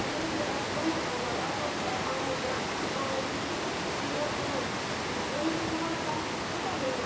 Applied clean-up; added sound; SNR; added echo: none; Water; -4 dB; reverberation time 0.7 s.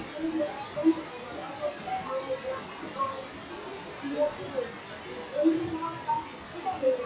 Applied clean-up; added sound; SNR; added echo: classical method WPE with log-MMSE.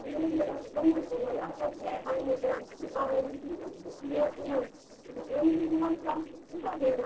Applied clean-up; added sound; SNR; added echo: neural separator model SepFormer DNS4.